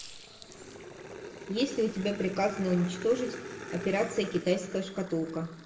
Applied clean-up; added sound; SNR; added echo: none; Growling; 12 dB; reverberation time 0.8 s.